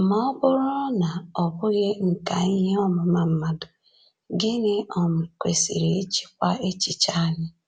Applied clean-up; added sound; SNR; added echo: none; none; none; none.